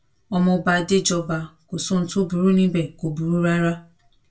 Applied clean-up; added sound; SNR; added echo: none; none; none; reverberation time 0.1 s.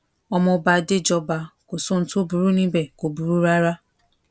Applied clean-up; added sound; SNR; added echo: none; none; none; none.